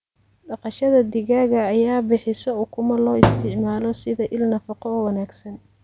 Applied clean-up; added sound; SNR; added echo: none; Thump, thud; 1 dB; none.